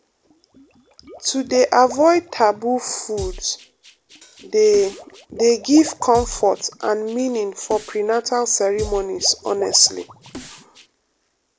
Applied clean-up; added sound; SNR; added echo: none; Water / Liquid + Drum kit; 17 dB; none.